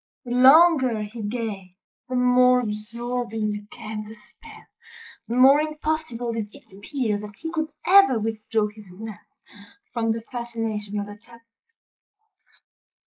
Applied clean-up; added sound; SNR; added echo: neural mask model Resemble Enhance denoiser.